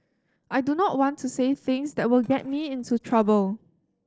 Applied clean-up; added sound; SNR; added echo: neural separator model SepFormer DNS4.